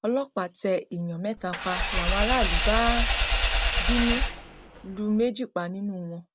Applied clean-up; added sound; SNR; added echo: none; Engine / Vehicle; -3 dB; none.